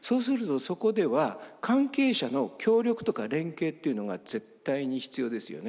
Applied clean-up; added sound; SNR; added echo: none; none; none; none.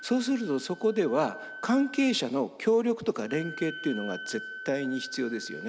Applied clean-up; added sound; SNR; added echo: none; Wind instrument, woodwind instrument; 14 dB; none.